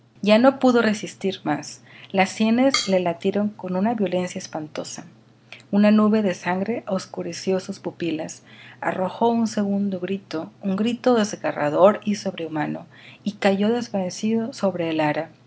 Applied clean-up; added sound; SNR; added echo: none; Drum kit; 11 dB; none.